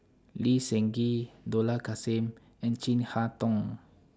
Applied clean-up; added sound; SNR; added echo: none; none; none; none.